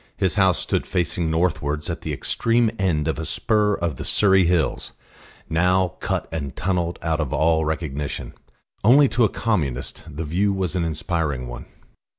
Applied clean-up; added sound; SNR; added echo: none; none; none; none.